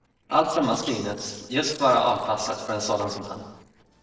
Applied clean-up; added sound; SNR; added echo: neural separator model SepFormer DNS4.